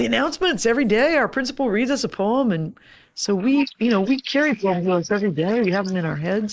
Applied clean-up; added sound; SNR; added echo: neural mask model Resemble Enhance denoiser.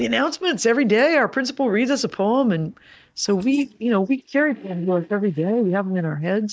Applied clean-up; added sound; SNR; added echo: neural mask model DeepFilterNet 3.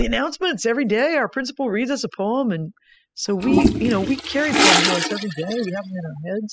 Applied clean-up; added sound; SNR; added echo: classical method spectral subtraction.